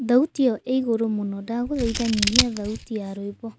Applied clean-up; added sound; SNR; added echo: none; Scissors; 2 dB; none.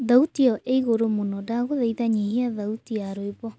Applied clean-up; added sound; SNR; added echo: none; none; none; none.